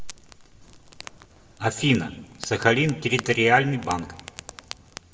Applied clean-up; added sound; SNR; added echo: none; Fire; 18 dB; reverberation time 1.2 s.